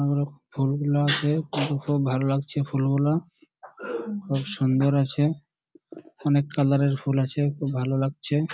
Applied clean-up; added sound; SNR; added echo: none; none; none; none.